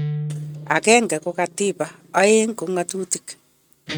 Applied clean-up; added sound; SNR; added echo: neural mask model RNNoise.